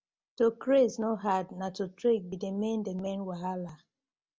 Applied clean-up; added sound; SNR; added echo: none; none; none; none.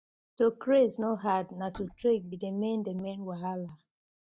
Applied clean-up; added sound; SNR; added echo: neural mask model DeepFilterNet 3.